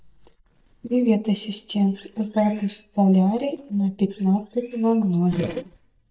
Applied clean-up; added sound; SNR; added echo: neural mask model DeepFilterNet 3.